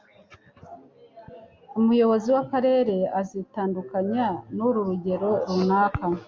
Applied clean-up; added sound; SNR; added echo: none; none; none; none.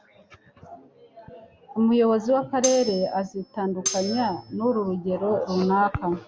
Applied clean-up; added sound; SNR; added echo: none; Cutlery, silverware; 9 dB; none.